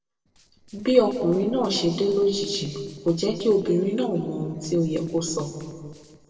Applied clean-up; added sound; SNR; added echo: neural separator model SepFormer DNS4.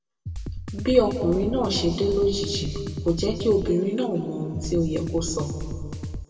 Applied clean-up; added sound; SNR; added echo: none; Drum kit; 7 dB; reverberation time 1.7 s.